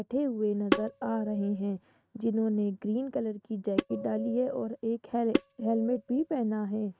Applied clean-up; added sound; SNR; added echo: neural mask model RNNoise.